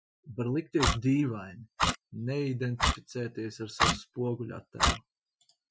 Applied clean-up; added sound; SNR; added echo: classical method Wiener filter.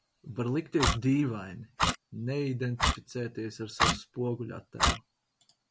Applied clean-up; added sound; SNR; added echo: none; Clock; 0 dB; none.